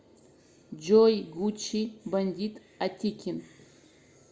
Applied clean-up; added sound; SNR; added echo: none; none; none; none.